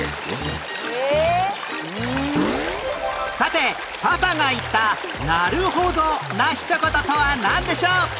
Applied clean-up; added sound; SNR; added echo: none; Stream; 9 dB; none.